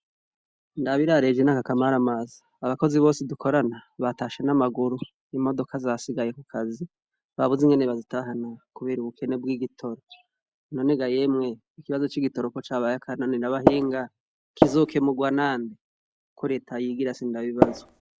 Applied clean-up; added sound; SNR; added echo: none; Tap; -4 dB; none.